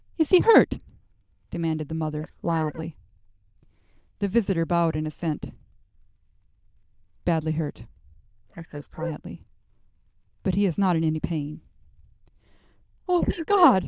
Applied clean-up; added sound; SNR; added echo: neural diffusion model UNIVERSE++.